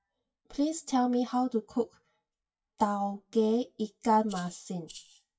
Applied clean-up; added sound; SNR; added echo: classical method WPE with log-MMSE.